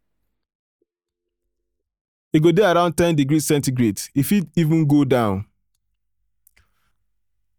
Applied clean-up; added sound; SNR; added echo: neural mask model DeepFilterNet 3.